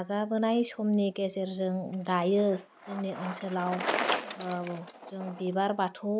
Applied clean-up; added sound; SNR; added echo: none; Bicycle; 9 dB; none.